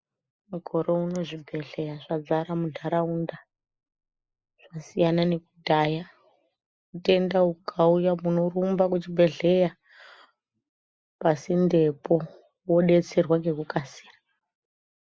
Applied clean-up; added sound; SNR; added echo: neural mask model Resemble Enhance denoiser.